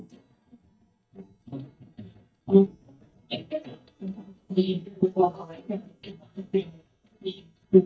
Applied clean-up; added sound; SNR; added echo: neural mask model DeepFilterNet 3.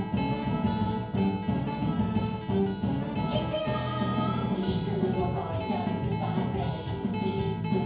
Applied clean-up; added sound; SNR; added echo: none; Acoustic guitar; 11 dB; reverberation time 0.9 s.